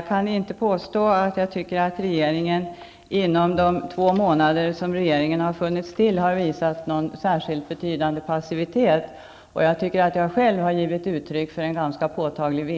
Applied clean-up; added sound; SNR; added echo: none; none; none; none.